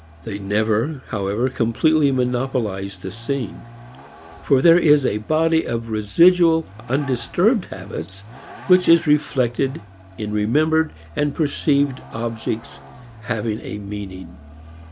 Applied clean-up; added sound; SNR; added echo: none; Vehicle; 20 dB; none.